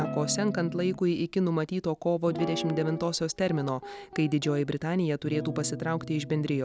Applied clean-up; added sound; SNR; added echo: none; Guitar; 10 dB; none.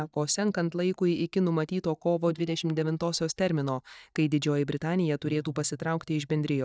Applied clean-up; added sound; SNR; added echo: neural mask model DeepFilterNet 3.